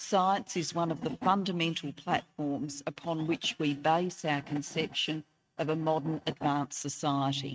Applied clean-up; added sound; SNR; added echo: neural mask model RNNoise.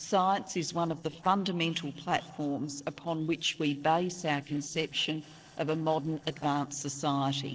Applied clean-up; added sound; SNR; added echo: neural separator model SepFormer DNS4.